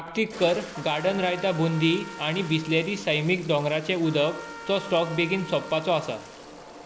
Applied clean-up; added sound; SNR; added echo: none; Toilet flush + Trumpet; 15 dB; none.